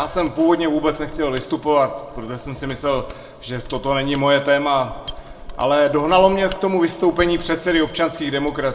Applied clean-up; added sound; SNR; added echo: none; Mechanisms; 17 dB; reverberation time 1.7 s.